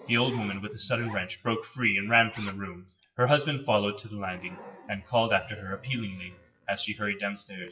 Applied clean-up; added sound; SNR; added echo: classical method WPE with log-MMSE.